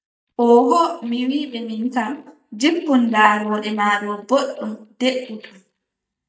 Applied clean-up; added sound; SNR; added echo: neural mask model DeepFilterNet 3.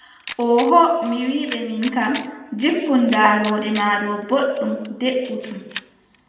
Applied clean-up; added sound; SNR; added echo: none; Camera; 16 dB; reverberation time 1.0 s.